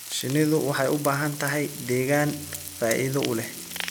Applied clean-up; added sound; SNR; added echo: none; Frying (food); 12 dB; none.